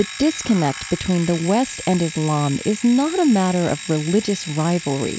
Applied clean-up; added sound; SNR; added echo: none; Alarm; 13 dB; none.